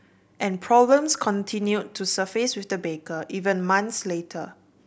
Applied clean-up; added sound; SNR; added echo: none; none; none; none.